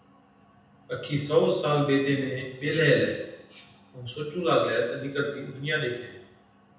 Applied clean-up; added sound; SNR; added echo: none; none; none; reverberation time 0.9 s.